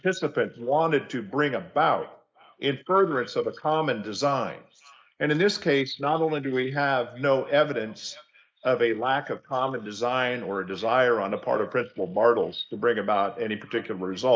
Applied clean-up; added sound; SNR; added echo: neural mask model Resemble Enhance denoiser.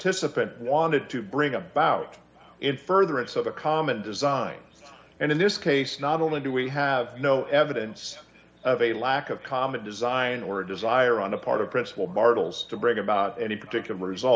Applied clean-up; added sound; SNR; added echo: none; none; none; none.